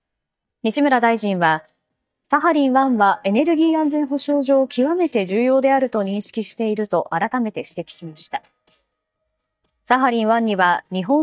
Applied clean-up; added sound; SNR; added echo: neural mask model DeepFilterNet 3.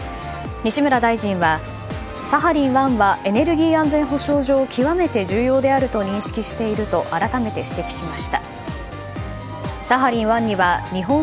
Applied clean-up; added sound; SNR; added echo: none; none; none; none.